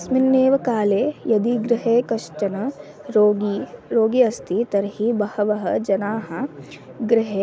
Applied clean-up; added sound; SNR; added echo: none; none; none; none.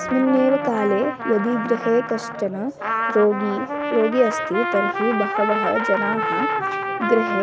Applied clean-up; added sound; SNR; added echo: none; Trumpet; 3 dB; none.